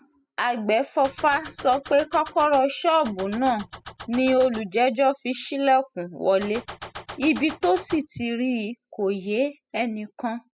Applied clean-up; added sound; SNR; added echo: classical method spectral subtraction.